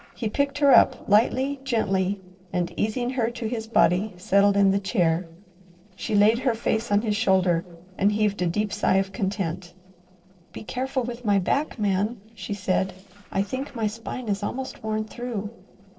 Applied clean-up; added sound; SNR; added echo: neural separator model SepFormer DNS4.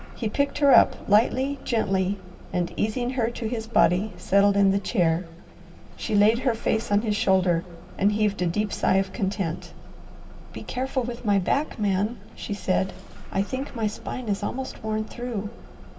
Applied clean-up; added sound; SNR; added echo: none; Engine starting / Bus; 16 dB; reverberation time 1.5 s.